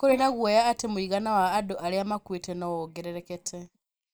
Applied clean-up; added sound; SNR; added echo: neural mask model Resemble Enhance denoiser.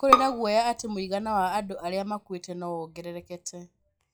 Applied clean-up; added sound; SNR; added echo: classical method log-MMSE.